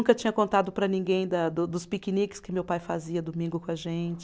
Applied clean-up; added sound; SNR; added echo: none; none; none; none.